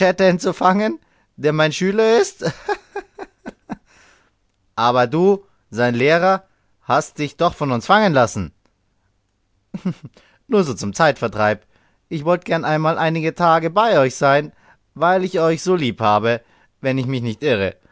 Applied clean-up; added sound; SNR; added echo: none; none; none; none.